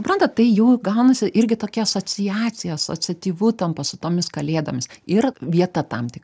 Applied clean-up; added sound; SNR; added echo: none; none; none; none.